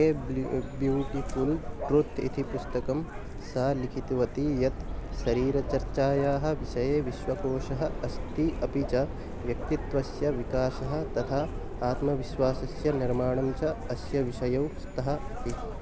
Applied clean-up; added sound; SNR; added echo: none; Subway, metro, underground; 6 dB; none.